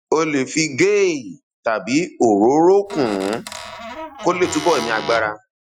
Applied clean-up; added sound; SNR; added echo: classical method Wiener filter.